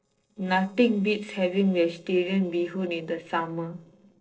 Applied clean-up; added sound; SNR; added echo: neural separator model SepFormer DNS4.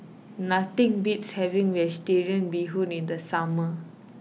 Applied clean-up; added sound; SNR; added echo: none; none; none; none.